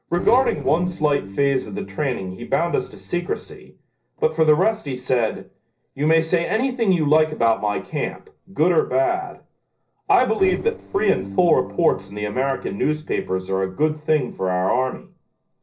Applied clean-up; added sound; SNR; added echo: neural separator model SepFormer DNS4.